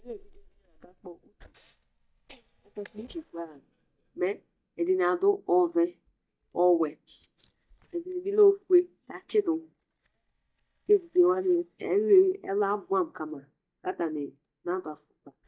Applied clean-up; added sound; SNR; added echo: neural mask model DeepFilterNet 3.